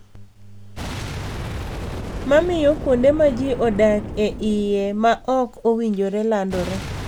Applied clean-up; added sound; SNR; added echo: none; Boom; 10 dB; none.